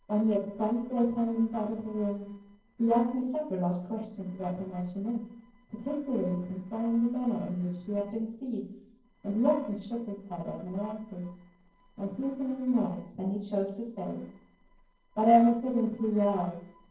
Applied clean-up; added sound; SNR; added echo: neural separator model SepFormer DNS4.